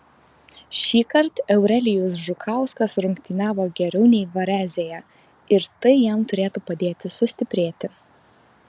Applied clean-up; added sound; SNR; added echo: none; none; none; none.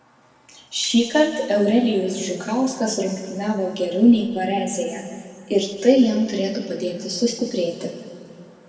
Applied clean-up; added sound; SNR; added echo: none; none; none; reverberation time 1.9 s.